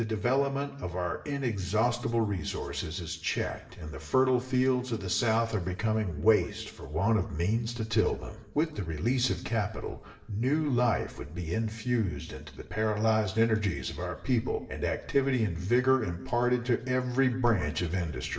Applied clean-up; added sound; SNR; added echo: none; none; none; reverberation time 0.8 s.